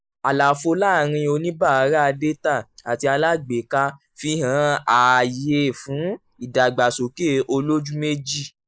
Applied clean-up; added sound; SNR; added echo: neural mask model Resemble Enhance denoiser.